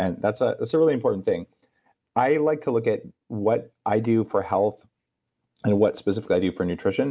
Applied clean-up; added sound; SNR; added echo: none; none; none; none.